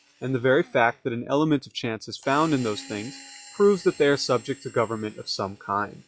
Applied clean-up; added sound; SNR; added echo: classical method log-MMSE.